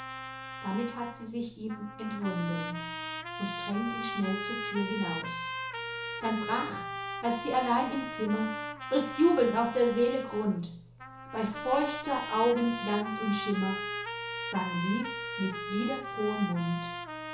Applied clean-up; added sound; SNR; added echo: none; Trumpet; 7 dB; reverberation time 0.8 s.